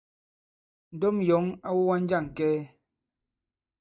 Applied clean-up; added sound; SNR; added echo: neural mask model DeepFilterNet 3.